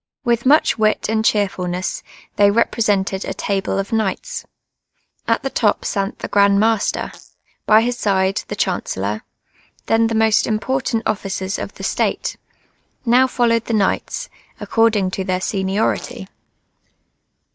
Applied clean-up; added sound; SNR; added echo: neural mask model DeepFilterNet 3.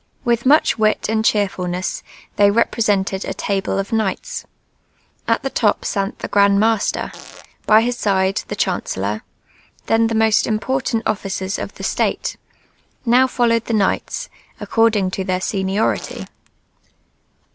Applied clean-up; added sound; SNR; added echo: none; Fart; 20 dB; none.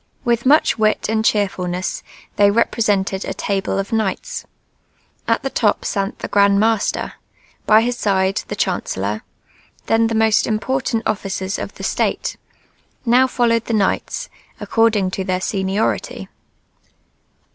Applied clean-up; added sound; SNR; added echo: none; none; none; none.